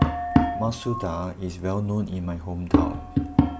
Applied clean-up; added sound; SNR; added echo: none; Tap; -4 dB; none.